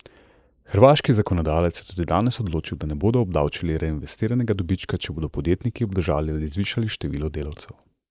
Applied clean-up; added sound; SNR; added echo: neural mask model Resemble Enhance denoiser.